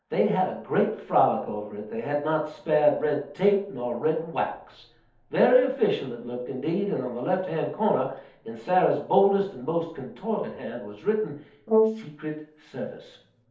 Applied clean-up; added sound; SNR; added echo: none; Brass instrument; 2 dB; reverberation time 0.6 s.